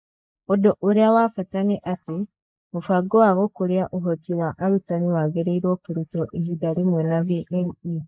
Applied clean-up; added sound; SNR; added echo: neural mask model Resemble Enhance denoiser.